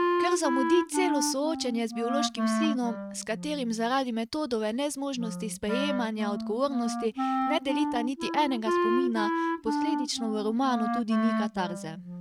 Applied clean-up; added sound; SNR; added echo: neural mask model RNNoise.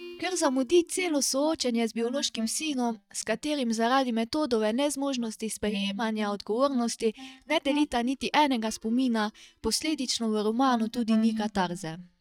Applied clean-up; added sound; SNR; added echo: neural mask model DeepFilterNet 3.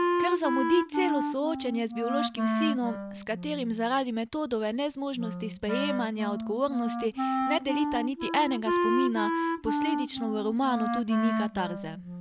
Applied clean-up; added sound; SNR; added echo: none; Wind instrument, woodwind instrument; 1 dB; none.